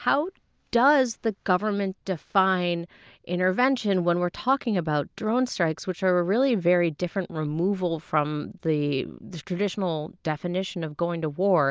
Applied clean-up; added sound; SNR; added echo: none; none; none; none.